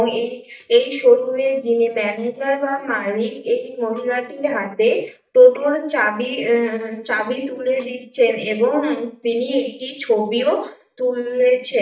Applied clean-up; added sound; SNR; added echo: neural mask model DeepFilterNet 3.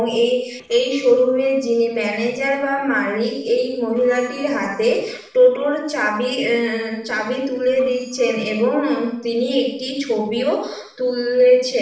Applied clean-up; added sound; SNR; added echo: neural separator model SepFormer DNS4.